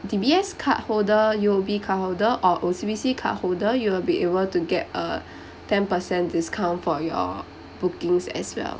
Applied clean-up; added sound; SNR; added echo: none; none; none; none.